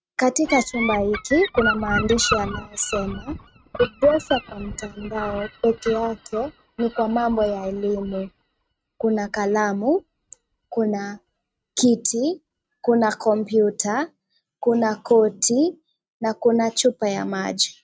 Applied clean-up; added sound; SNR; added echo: neural mask model RNNoise.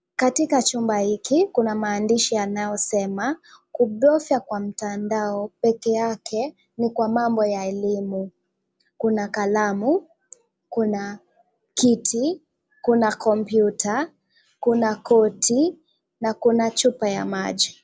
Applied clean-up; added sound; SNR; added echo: none; none; none; none.